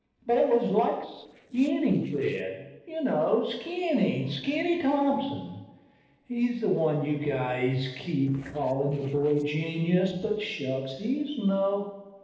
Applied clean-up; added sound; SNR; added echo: neural separator model SepFormer DNS4.